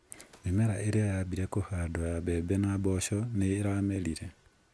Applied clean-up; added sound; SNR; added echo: none; none; none; none.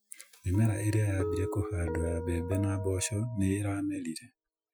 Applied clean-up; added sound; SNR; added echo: classical method Wiener filter.